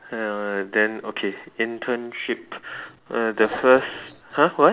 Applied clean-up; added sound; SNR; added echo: none; none; none; none.